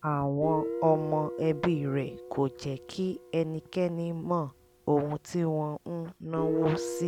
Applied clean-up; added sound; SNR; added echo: none; Guitar; 9 dB; none.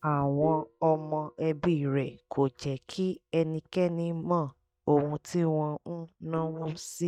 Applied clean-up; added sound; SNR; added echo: neural mask model DeepFilterNet 3.